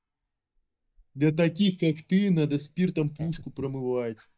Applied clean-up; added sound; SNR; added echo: neural mask model DeepFilterNet 3.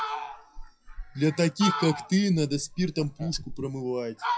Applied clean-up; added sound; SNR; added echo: classical method WPE with log-MMSE.